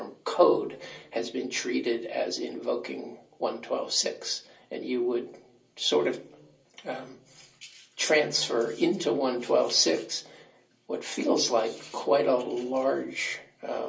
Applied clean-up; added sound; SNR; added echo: none; none; none; reverberation time 0.3 s.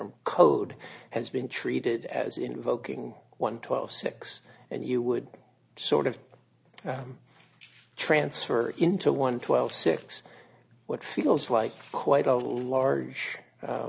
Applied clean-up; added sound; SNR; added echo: none; none; none; none.